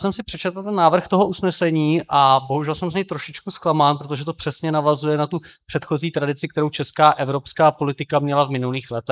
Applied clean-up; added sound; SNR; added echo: neural mask model Resemble Enhance denoiser.